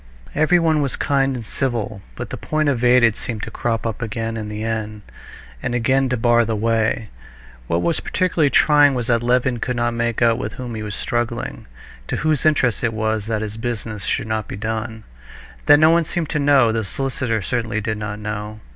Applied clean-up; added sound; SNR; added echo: none; none; none; none.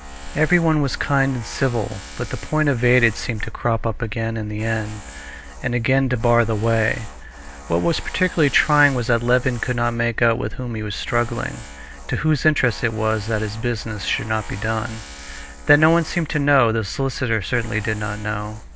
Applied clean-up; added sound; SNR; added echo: none; Tools; 18 dB; none.